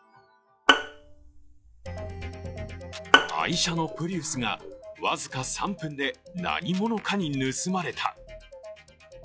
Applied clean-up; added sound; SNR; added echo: classical method log-MMSE.